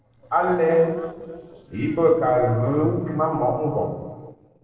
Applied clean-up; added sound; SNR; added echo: neural separator model SepFormer DNS4.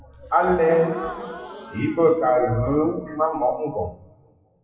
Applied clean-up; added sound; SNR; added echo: classical method WPE with log-MMSE.